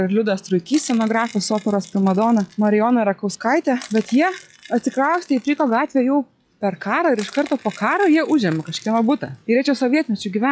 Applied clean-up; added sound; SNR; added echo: classical method log-MMSE.